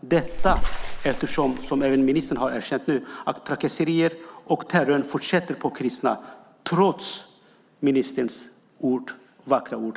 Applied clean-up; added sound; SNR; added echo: none; Bathtub (filling or washing) / Water / Splash, splatter; 1 dB; none.